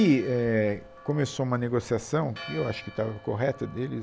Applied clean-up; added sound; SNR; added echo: none; Church bell; 19 dB; none.